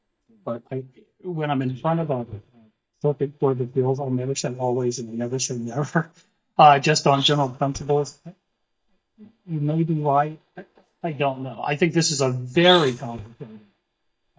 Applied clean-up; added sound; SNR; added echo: neural mask model DeepFilterNet 3.